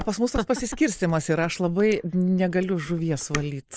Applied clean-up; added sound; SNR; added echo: neural mask model Resemble Enhance denoiser.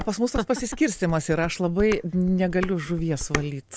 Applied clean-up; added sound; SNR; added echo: none; Dishes, pots, and pans; 11 dB; none.